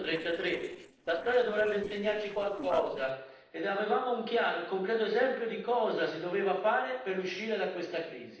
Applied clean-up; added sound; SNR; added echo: neural separator model SepFormer DNS4.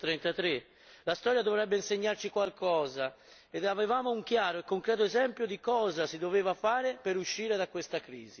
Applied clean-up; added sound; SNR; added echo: none; none; none; none.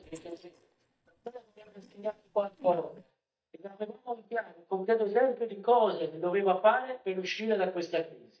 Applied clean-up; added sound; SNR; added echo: neural mask model DeepFilterNet 3.